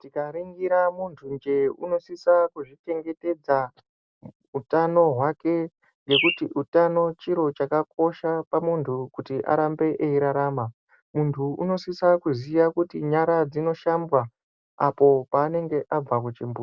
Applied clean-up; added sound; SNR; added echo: none; Bird; 5 dB; none.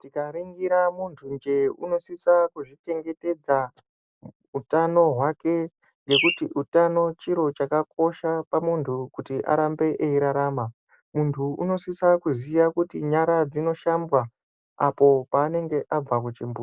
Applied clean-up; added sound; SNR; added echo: neural mask model Resemble Enhance denoiser.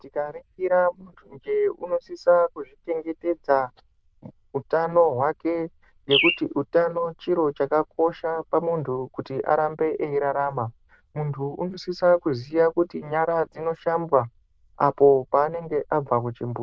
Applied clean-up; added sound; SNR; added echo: neural diffusion model UNIVERSE++.